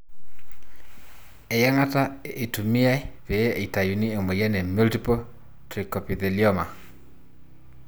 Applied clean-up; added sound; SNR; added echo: none; none; none; none.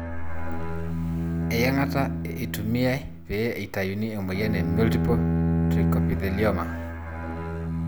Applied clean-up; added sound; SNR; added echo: none; Bowed string instrument; -1 dB; none.